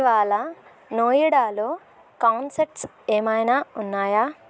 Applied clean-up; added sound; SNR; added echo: none; none; none; none.